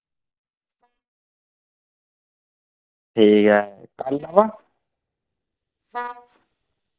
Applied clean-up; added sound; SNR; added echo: neural mask model DeepFilterNet 3.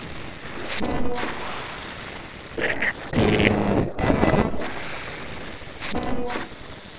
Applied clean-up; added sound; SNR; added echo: neural separator model SepFormer DNS4.